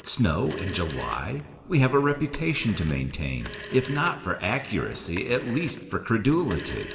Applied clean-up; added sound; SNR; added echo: none; Telephone; 16 dB; reverberation time 1.6 s.